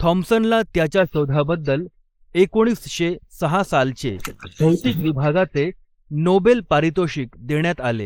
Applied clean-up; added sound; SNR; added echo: neural mask model Resemble Enhance denoiser.